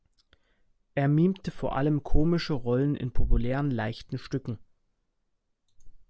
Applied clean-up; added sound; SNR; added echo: none; none; none; none.